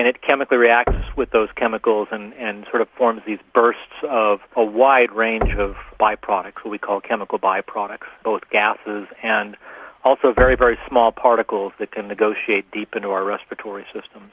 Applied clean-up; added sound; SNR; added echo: none; Knock; 11 dB; none.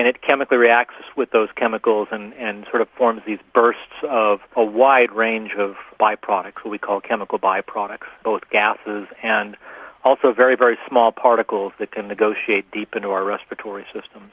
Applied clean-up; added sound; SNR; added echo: none; none; none; none.